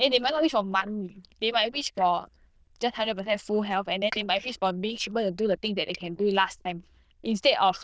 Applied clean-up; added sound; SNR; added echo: neural diffusion model UNIVERSE++.